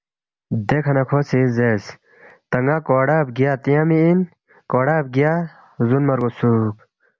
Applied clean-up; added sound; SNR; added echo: none; none; none; none.